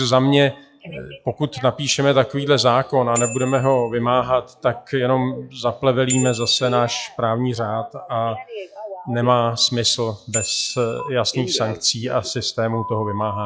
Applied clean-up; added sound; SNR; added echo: classical method log-MMSE.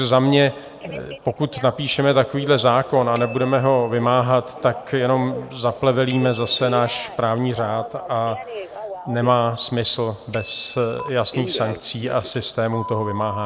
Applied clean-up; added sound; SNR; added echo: none; Bicycle bell + Telephone; 12 dB; none.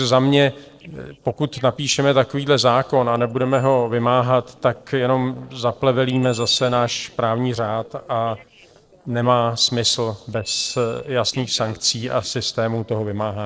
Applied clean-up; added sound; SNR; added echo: neural separator model SepFormer DNS4.